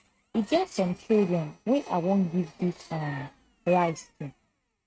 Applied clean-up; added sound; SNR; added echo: neural mask model RNNoise.